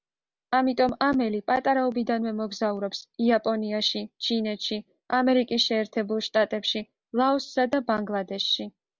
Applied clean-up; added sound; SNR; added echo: none; none; none; none.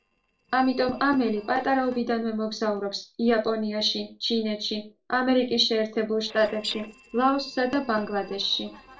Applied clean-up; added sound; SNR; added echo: neural separator model SepFormer DNS4.